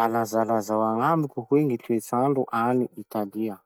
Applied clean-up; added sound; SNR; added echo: neural mask model DeepFilterNet 3.